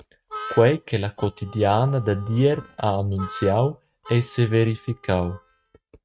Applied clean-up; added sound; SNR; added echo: neural mask model RNNoise.